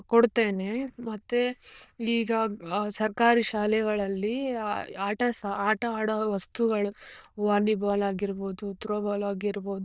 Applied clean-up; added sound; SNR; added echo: neural diffusion model UNIVERSE++.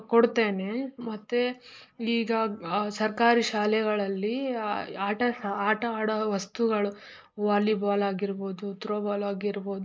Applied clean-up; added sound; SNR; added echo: neural mask model Resemble Enhance denoiser.